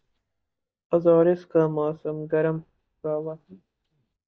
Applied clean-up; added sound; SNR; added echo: neural mask model DeepFilterNet 3.